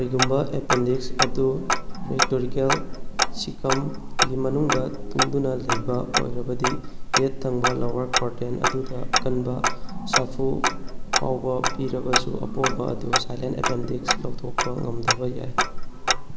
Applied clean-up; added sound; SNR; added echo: none; Tick-tock; -3 dB; none.